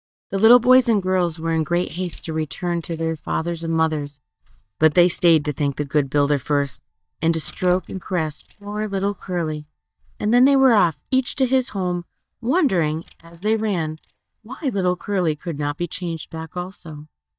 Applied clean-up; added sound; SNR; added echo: neural mask model DeepFilterNet 3.